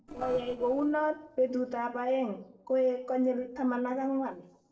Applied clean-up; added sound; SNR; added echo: neural separator model SepFormer DNS4.